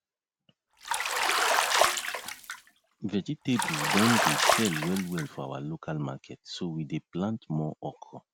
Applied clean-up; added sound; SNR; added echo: none; Bathtub (filling or washing); -4 dB; none.